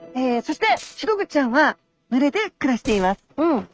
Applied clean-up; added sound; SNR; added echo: neural mask model RNNoise.